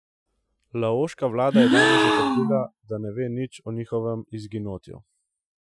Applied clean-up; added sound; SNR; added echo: classical method Wiener filter.